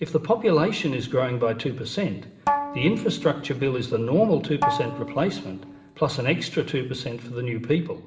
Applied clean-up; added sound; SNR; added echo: none; Bowed string instrument; 6 dB; reverberation time 1.0 s.